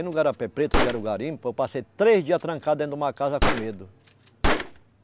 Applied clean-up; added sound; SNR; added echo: none; Gunshot, gunfire; 3 dB; none.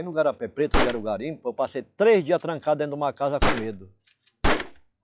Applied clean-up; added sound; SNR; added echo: classical method log-MMSE.